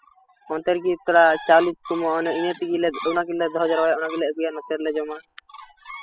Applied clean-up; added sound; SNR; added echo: classical method spectral subtraction.